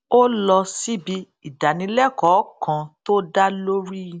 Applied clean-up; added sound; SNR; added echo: none; none; none; none.